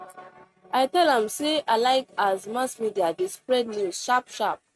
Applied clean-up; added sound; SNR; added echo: neural mask model RNNoise.